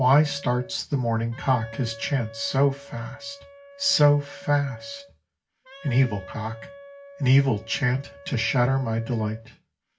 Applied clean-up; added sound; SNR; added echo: none; Wind instrument, woodwind instrument; 19 dB; reverberation time 0.2 s.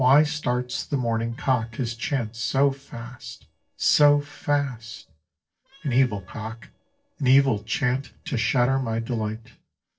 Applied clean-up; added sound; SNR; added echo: neural separator model SepFormer DNS4.